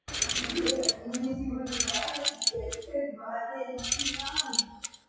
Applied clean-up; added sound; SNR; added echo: classical method WPE with log-MMSE.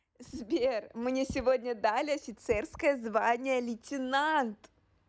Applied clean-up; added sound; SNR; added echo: none; none; none; none.